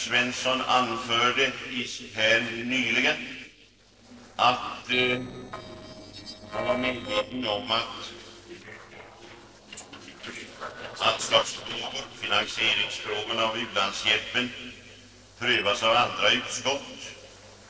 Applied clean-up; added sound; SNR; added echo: neural separator model SepFormer DNS4.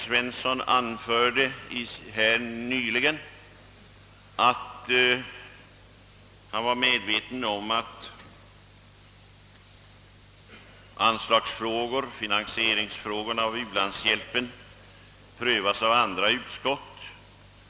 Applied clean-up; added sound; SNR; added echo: none; none; none; none.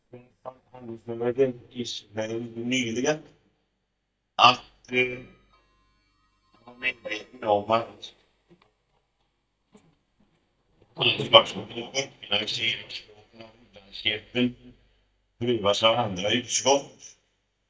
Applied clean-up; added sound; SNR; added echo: neural mask model DeepFilterNet 3.